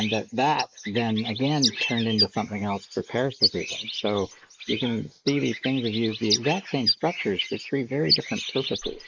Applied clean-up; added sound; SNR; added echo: neural mask model Resemble Enhance denoiser.